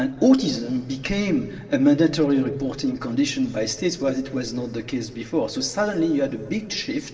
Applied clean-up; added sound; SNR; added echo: none; none; none; reverberation time 1.7 s.